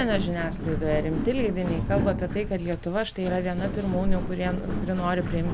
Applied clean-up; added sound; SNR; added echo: none; Walk, footsteps; 2 dB; none.